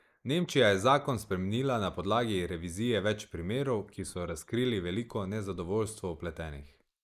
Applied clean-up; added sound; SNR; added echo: neural mask model Resemble Enhance denoiser.